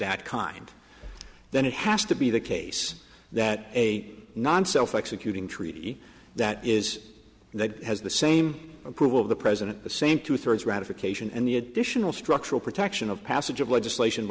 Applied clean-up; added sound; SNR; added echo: none; none; none; none.